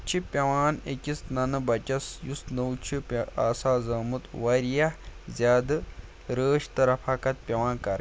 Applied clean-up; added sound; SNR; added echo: none; none; none; none.